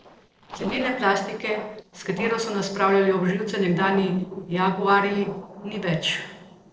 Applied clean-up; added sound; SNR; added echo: neural separator model SepFormer DNS4.